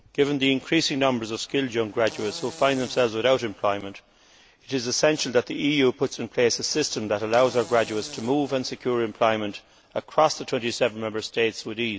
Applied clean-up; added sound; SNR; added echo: none; Fart; 20 dB; none.